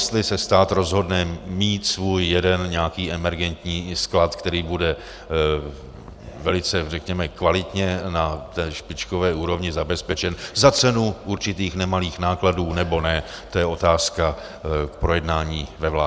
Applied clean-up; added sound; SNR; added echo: none; none; none; none.